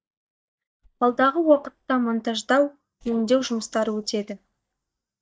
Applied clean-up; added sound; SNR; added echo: neural mask model DeepFilterNet 3.